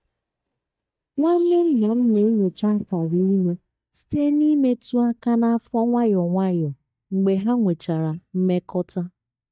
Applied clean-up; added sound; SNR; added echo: neural mask model DeepFilterNet 3.